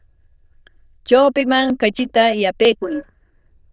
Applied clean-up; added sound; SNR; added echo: neural diffusion model UNIVERSE++.